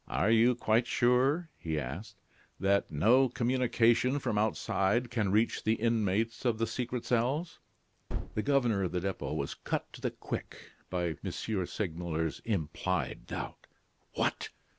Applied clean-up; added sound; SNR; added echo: none; Gunshot, gunfire; 7 dB; none.